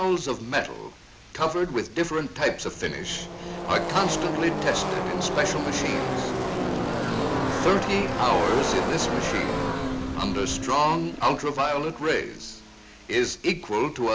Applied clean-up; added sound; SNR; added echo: none; Car passing by / Race car, auto racing; 3 dB; none.